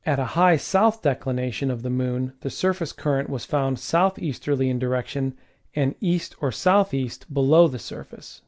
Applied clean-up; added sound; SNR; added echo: none; none; none; none.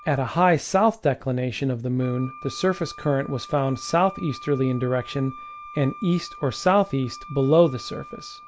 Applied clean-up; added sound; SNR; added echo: none; Wind instrument, woodwind instrument; 19 dB; none.